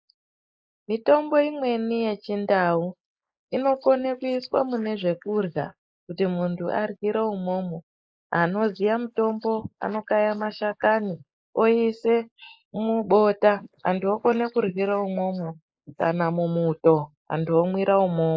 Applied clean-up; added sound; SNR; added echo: neural mask model Resemble Enhance denoiser.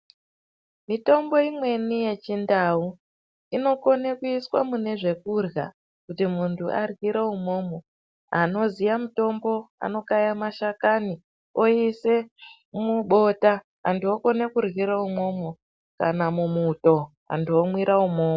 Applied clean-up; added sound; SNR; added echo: none; none; none; none.